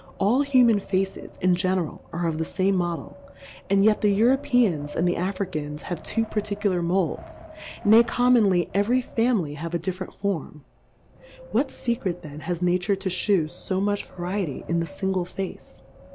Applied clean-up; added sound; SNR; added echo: none; Wind; 19 dB; none.